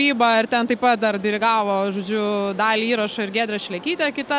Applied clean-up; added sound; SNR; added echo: none; none; none; none.